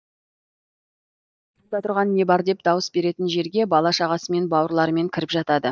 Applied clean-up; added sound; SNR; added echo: neural mask model DeepFilterNet 3.